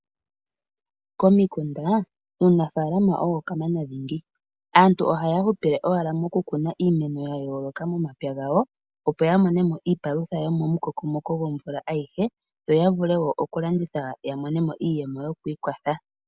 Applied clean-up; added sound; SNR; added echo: none; none; none; none.